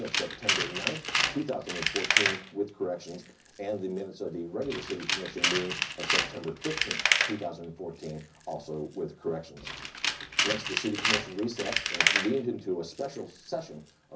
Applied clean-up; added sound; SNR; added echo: none; Tools; -3 dB; reverberation time 0.4 s.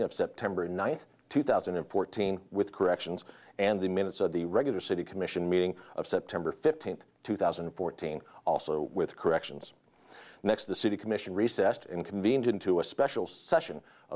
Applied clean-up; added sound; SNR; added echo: none; none; none; none.